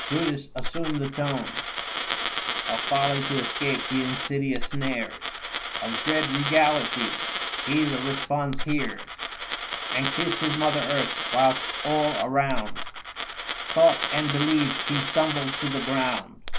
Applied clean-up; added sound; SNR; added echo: none; Coin (dropping); 0 dB; none.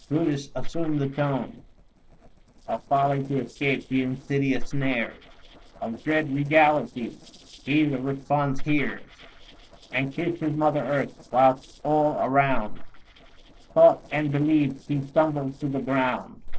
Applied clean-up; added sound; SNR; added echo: neural separator model SepFormer DNS4.